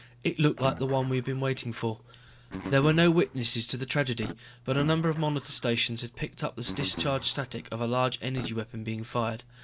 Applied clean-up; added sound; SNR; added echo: none; Guitar; 13 dB; none.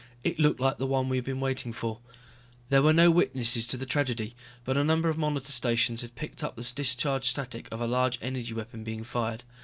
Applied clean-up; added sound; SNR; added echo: none; none; none; none.